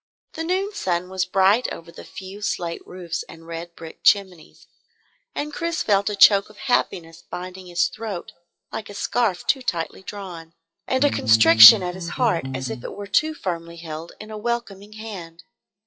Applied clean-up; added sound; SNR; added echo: classical method WPE with log-MMSE.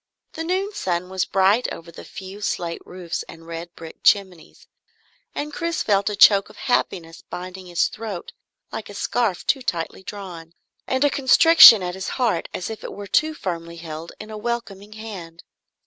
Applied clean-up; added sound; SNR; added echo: none; none; none; none.